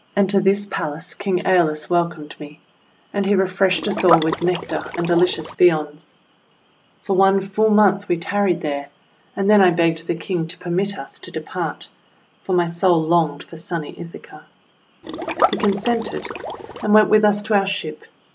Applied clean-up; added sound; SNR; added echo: none; Liquid; 4 dB; none.